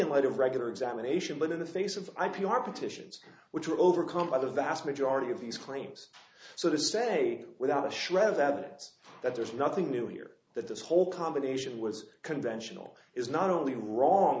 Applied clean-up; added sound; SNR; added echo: none; none; none; none.